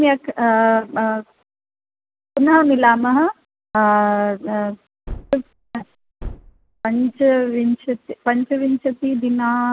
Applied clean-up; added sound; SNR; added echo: none; Gunshot, gunfire; 16 dB; none.